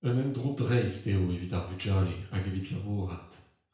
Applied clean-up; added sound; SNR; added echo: none; Bird vocalization, bird call, bird song; -4 dB; reverberation time 0.5 s.